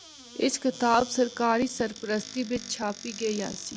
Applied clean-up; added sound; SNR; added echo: none; Squeak / Cupboard open or close; 15 dB; none.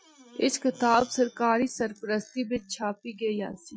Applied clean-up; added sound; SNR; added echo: classical method Wiener filter.